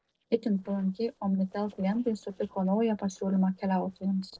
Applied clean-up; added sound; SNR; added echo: neural separator model SepFormer DNS4.